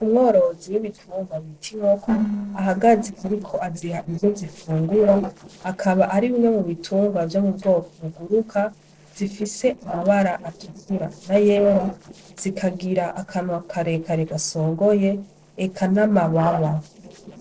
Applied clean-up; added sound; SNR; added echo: neural separator model SepFormer DNS4.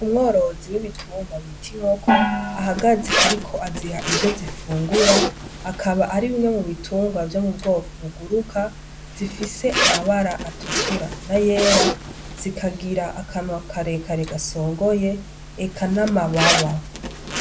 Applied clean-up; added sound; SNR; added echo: none; Gong + Zipper (clothing); 3 dB; none.